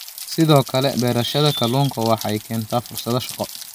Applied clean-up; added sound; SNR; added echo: none; Rain; 14 dB; none.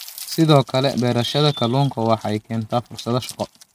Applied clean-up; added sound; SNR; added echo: neural mask model RNNoise.